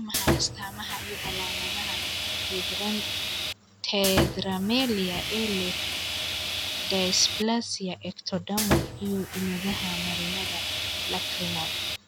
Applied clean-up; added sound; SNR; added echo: none; Sawing; -1 dB; none.